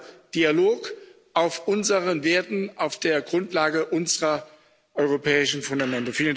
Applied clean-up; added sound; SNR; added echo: none; none; none; none.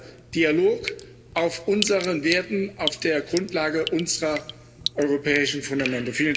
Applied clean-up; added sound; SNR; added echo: none; Drip; 11 dB; reverberation time 1.3 s.